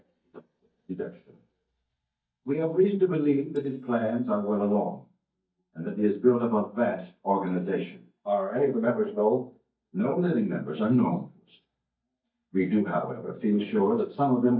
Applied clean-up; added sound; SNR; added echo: neural mask model DeepFilterNet 3.